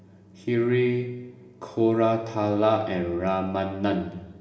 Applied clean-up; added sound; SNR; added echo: none; none; none; reverberation time 1.2 s.